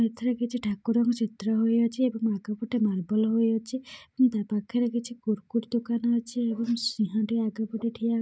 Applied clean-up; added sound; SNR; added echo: none; none; none; none.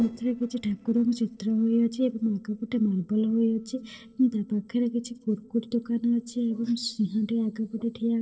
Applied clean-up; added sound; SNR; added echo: neural separator model SepFormer DNS4.